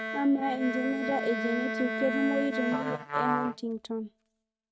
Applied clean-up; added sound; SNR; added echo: neural mask model RNNoise.